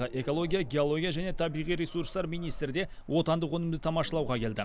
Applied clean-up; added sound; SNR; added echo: none; Motor vehicle (road); 10 dB; none.